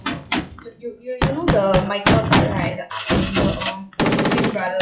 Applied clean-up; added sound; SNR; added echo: classical method WPE with log-MMSE.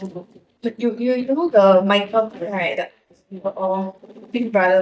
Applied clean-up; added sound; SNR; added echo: neural mask model DeepFilterNet 3.